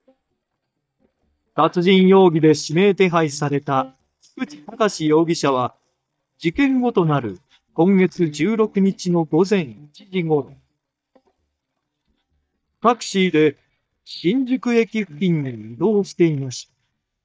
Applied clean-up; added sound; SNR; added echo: neural mask model DeepFilterNet 3.